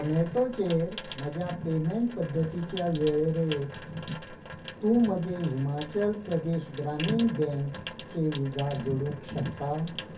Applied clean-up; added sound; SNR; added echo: none; Sink (filling or washing) / Water tap, faucet; 14 dB; reverberation time 0.3 s.